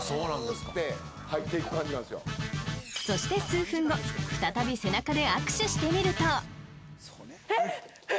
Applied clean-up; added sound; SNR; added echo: none; none; none; none.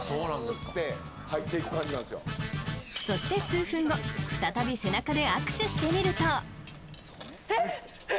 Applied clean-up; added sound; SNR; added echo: none; Coin (dropping) + Coin (dropping); 19 dB; none.